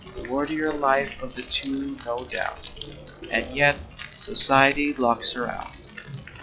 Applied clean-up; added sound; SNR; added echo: classical method log-MMSE.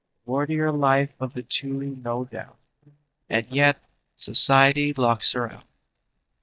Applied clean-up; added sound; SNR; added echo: neural mask model DeepFilterNet 3.